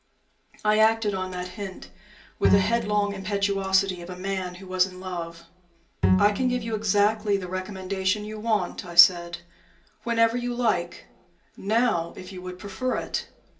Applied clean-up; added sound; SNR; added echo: none; Bowed string instrument; 3 dB; reverberation time 0.3 s.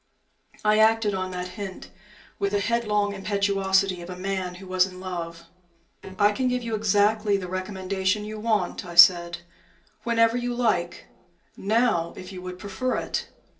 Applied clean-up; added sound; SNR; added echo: neural separator model SepFormer DNS4.